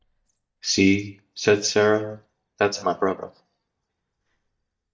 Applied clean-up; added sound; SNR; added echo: neural mask model DeepFilterNet 3.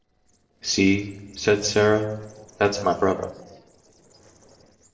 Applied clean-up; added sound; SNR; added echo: neural separator model SepFormer DNS4.